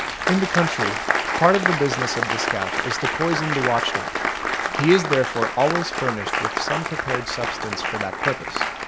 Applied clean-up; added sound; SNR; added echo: none; Applause; 0 dB; none.